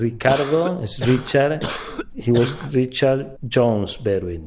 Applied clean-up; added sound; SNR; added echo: none; Cough; 9 dB; none.